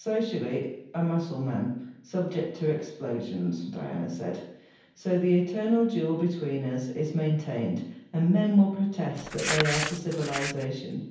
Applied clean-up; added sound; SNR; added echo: none; Crumpling, crinkling; 5 dB; reverberation time 0.9 s.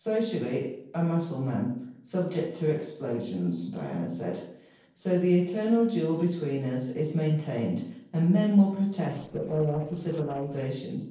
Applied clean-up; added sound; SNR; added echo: neural separator model SepFormer DNS4.